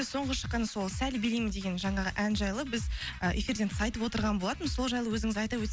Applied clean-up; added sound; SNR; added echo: none; none; none; none.